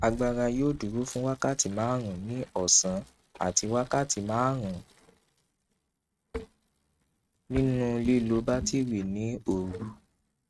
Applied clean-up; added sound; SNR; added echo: neural mask model RNNoise.